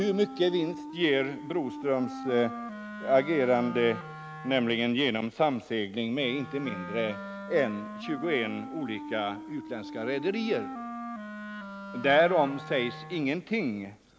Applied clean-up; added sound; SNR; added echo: none; Wind instrument, woodwind instrument; 11 dB; none.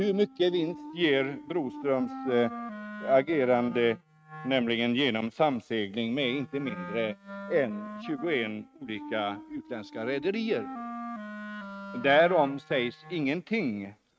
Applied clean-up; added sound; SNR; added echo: neural mask model RNNoise.